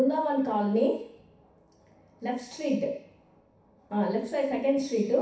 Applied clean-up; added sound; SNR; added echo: none; none; none; reverberation time 0.7 s.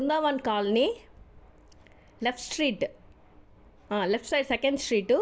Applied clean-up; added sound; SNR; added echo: none; none; none; none.